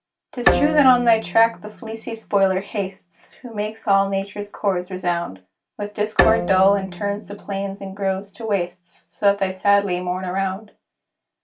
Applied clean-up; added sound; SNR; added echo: none; Bowed string instrument; 5 dB; reverberation time 0.2 s.